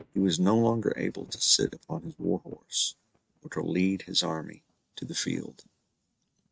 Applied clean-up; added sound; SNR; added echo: neural mask model RNNoise.